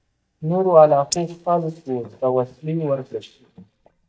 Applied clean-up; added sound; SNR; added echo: neural mask model DeepFilterNet 3.